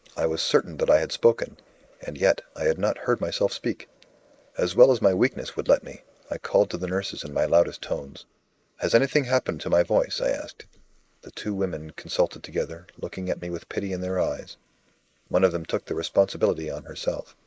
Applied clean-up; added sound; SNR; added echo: neural mask model Resemble Enhance denoiser.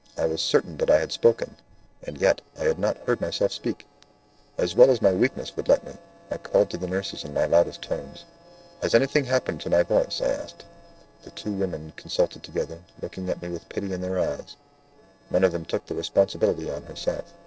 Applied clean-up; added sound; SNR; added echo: neural separator model SepFormer DNS4.